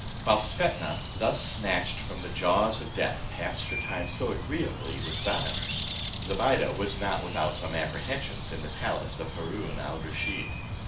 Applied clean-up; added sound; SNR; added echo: none; Bird; 4 dB; reverberation time 0.4 s.